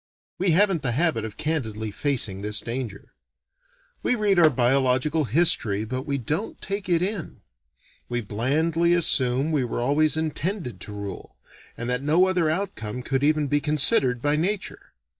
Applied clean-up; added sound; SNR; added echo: neural mask model DeepFilterNet 3.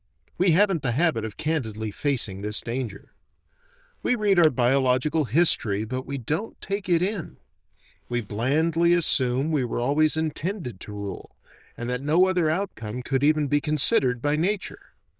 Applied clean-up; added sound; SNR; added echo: neural diffusion model UNIVERSE++.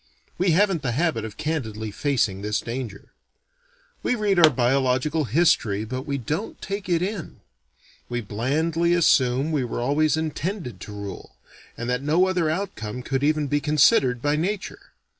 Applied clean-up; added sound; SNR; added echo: none; Explosion; 5 dB; none.